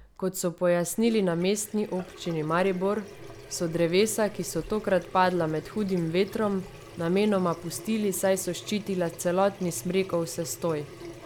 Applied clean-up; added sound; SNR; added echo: none; Sink (filling or washing) / Water tap, faucet; 17 dB; none.